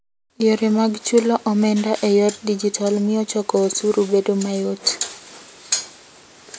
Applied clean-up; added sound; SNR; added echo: none; none; none; none.